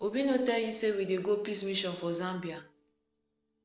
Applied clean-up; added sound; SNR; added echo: neural separator model SepFormer DNS4.